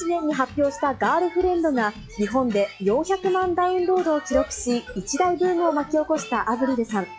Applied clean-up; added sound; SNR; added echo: classical method log-MMSE.